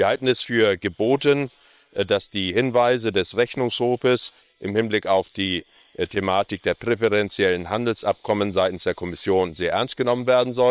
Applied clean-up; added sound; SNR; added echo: neural separator model SepFormer WHAM!.